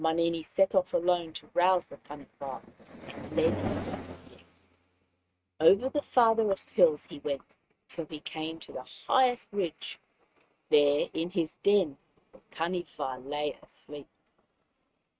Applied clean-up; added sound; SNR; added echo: neural mask model RNNoise.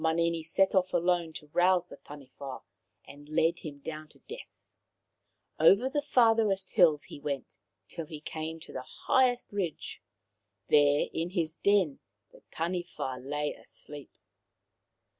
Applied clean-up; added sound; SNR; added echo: none; none; none; none.